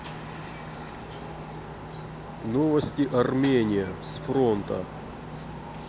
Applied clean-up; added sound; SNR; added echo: none; Cricket; 10 dB; none.